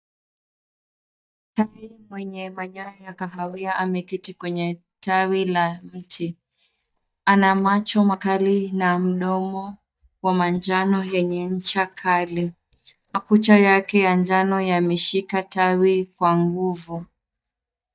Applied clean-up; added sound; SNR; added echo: neural mask model DeepFilterNet 3.